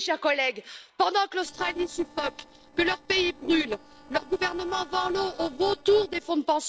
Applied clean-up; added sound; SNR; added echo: neural separator model SepFormer DNS4.